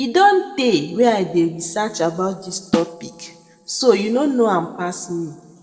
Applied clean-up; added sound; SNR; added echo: neural separator model SepFormer DNS4.